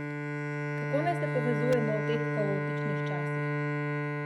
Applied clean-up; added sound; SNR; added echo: neural mask model RNNoise.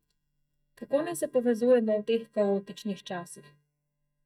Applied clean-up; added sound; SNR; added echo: neural mask model DeepFilterNet 3.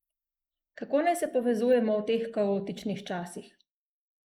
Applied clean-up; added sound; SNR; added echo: neural mask model Resemble Enhance denoiser.